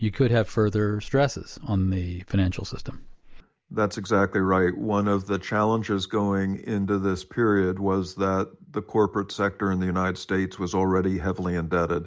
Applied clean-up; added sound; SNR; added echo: none; none; none; none.